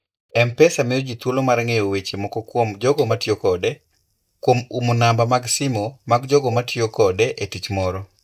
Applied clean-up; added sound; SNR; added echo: neural mask model DeepFilterNet 3.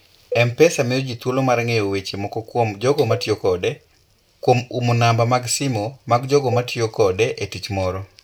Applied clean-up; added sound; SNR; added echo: none; Cowbell; 15 dB; none.